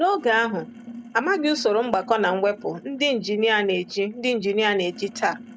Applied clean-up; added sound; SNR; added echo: none; Sink (filling or washing); 20 dB; none.